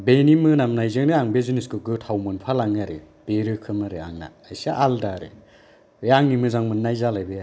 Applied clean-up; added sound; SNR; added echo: none; none; none; none.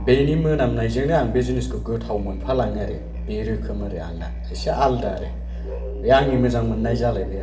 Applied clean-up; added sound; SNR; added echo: none; Musical instrument; 6 dB; reverberation time 0.7 s.